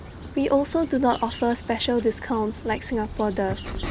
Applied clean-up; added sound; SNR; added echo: none; Bird vocalization, bird call, bird song; 11 dB; none.